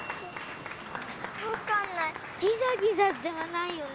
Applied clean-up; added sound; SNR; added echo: none; Applause / Crowd; 9 dB; none.